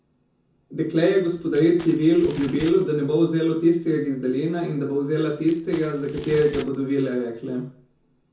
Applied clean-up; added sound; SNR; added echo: none; Crumpling, crinkling; 18 dB; reverberation time 0.6 s.